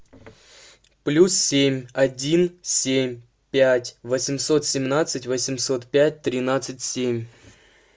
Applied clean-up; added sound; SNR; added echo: none; none; none; none.